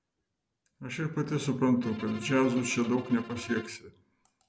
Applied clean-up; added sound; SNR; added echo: none; Bowed string instrument; 15 dB; none.